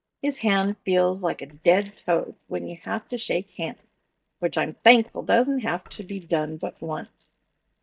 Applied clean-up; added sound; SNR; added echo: neural mask model DeepFilterNet 3.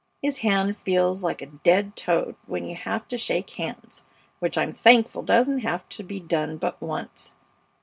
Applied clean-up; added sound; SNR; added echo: none; none; none; none.